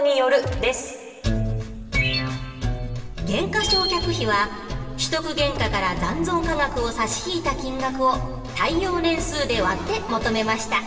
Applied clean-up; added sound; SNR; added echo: none; Gunshot, gunfire; 7 dB; reverberation time 2.2 s.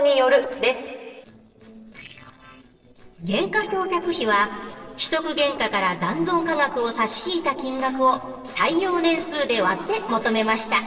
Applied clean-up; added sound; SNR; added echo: neural separator model SepFormer DNS4.